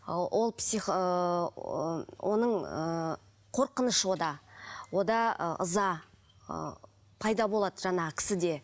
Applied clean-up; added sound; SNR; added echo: none; none; none; none.